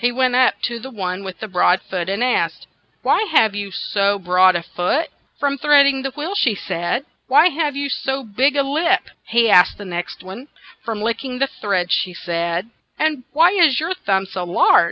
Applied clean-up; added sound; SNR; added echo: none; none; none; none.